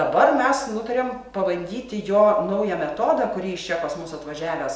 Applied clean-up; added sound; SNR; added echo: none; none; none; none.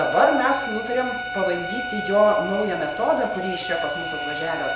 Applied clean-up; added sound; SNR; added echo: none; Bowed string instrument; 6 dB; none.